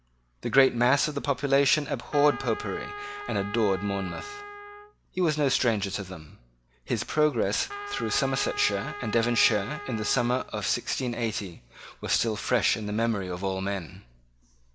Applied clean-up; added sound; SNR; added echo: none; Trumpet; 11 dB; none.